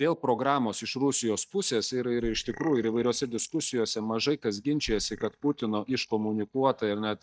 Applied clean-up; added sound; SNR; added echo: neural mask model DeepFilterNet 3.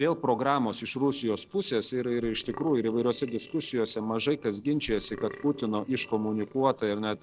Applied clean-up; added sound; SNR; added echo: neural separator model SepFormer DNS4.